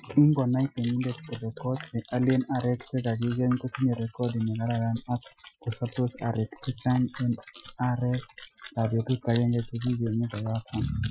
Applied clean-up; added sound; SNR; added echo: classical method Wiener filter.